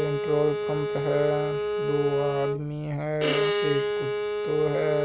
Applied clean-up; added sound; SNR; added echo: none; Bowed string instrument; 0 dB; none.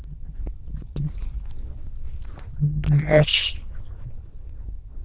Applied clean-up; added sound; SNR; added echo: neural diffusion model UNIVERSE++.